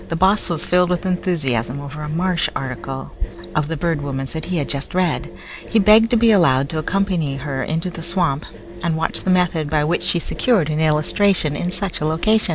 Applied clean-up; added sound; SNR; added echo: none; Engine; 17 dB; none.